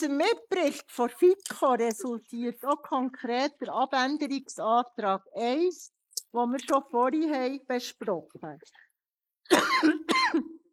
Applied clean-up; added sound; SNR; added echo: neural mask model Resemble Enhance denoiser.